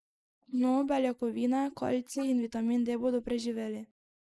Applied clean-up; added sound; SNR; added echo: neural mask model Resemble Enhance denoiser.